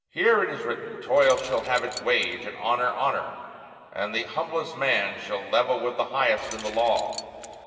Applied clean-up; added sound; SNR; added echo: none; Keys jangling; 15 dB; reverberation time 2.7 s.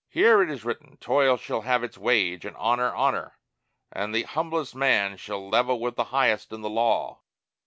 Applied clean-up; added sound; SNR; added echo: none; none; none; none.